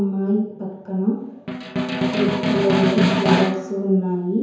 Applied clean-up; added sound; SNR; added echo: none; Snare drum; 0 dB; reverberation time 0.9 s.